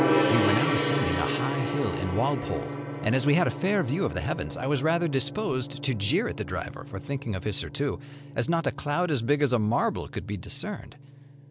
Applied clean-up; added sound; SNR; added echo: none; Gong; 4 dB; none.